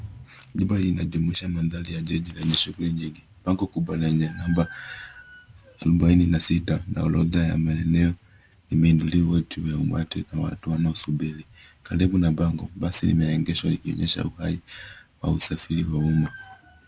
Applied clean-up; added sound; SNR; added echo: none; none; none; none.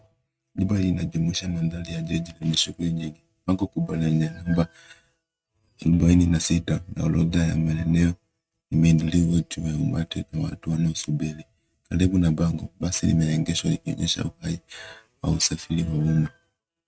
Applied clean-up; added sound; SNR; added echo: neural mask model RNNoise.